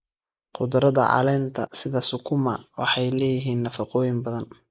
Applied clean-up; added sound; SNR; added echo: neural mask model Resemble Enhance denoiser.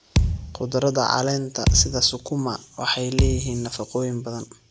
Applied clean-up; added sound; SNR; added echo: none; Thump, thud; 1 dB; none.